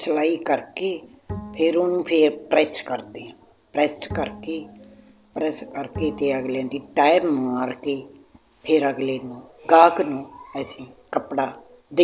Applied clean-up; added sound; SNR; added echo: none; Bowed string instrument; 16 dB; none.